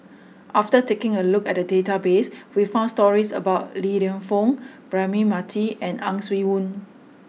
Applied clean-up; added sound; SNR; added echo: none; none; none; none.